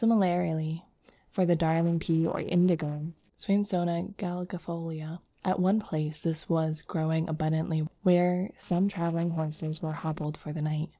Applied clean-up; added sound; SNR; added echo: neural separator model SepFormer DNS4.